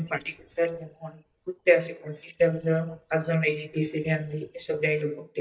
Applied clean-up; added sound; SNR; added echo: neural mask model DeepFilterNet 3.